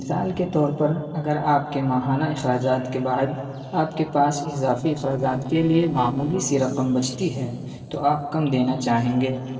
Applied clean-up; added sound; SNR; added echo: neural separator model SepFormer DNS4.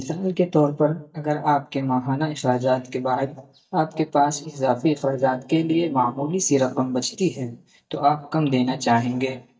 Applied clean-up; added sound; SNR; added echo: neural mask model DeepFilterNet 3.